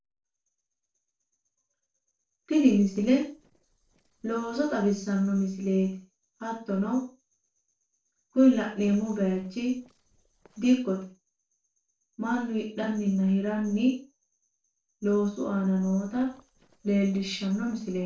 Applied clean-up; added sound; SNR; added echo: neural separator model SepFormer DNS4.